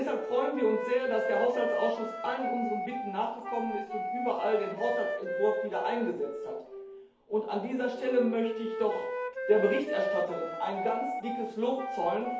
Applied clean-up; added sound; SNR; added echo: none; Wind instrument, woodwind instrument; 4 dB; reverberation time 2.2 s.